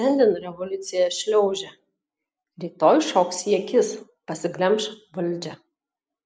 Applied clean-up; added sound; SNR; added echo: none; none; none; none.